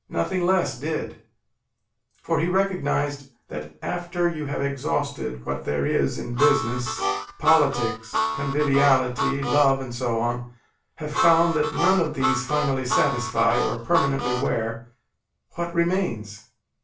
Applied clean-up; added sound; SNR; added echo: none; Harmonica; 3 dB; reverberation time 0.3 s.